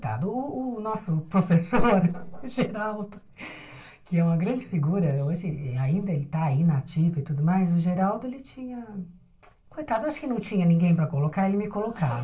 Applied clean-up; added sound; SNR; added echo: neural separator model SepFormer DNS4.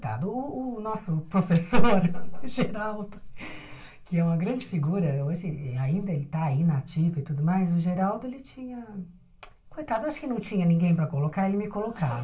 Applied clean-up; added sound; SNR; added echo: none; Bicycle bell; 15 dB; reverberation time 0.2 s.